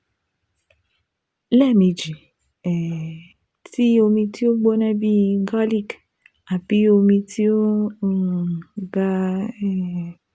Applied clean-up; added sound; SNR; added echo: none; none; none; none.